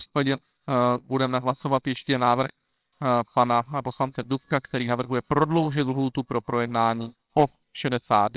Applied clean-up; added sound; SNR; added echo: neural separator model SepFormer WHAMR!.